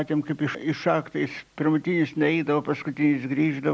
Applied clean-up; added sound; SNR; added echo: none; none; none; none.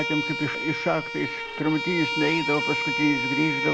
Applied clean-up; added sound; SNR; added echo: none; Bowed string instrument; 2 dB; none.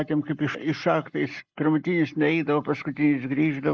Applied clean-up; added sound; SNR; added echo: neural mask model Resemble Enhance denoiser.